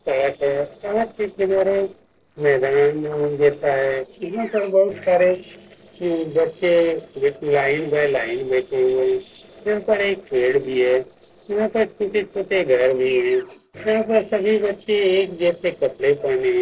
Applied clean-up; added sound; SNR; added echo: neural separator model SepFormer DNS4.